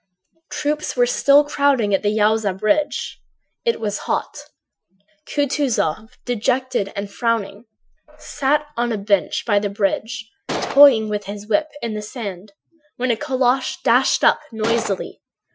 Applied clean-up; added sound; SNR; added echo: classical method Wiener filter.